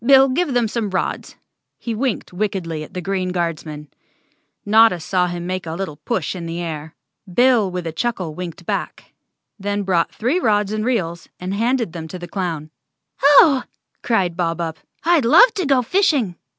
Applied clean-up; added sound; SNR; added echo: none; none; none; none.